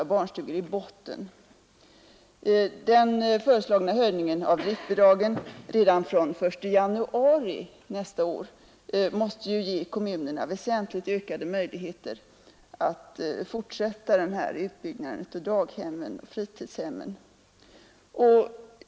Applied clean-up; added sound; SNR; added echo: none; none; none; none.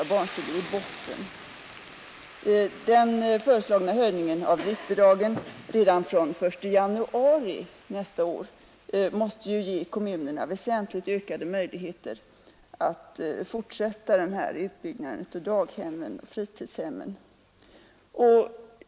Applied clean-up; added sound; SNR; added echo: none; Boiling / Hiss; 20 dB; none.